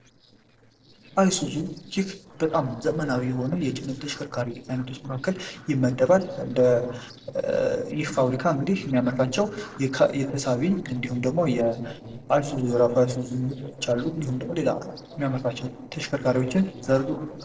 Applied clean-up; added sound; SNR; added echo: neural separator model SepFormer DNS4.